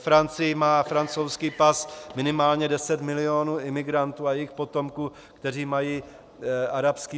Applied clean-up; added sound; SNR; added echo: none; none; none; none.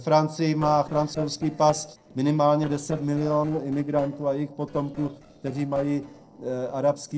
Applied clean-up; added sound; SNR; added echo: neural separator model SepFormer DNS4.